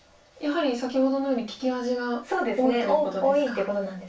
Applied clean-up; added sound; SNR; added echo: none; none; none; reverberation time 0.3 s.